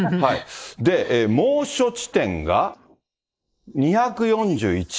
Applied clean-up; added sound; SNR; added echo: neural mask model Resemble Enhance denoiser.